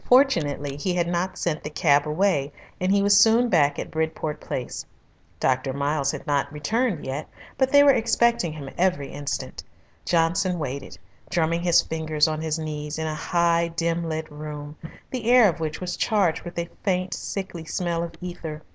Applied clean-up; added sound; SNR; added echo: none; none; none; none.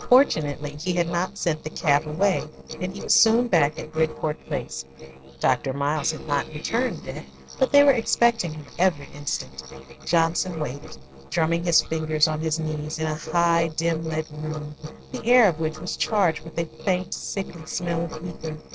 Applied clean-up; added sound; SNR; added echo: neural separator model SepFormer DNS4.